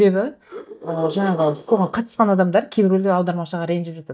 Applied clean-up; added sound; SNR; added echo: neural mask model DeepFilterNet 3.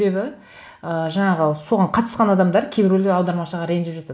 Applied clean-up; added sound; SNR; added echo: none; none; none; none.